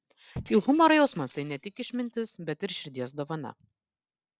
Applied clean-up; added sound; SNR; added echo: neural separator model SepFormer DNS4.